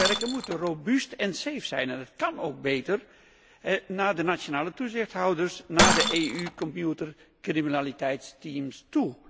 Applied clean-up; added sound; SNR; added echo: none; Shatter; 4 dB; none.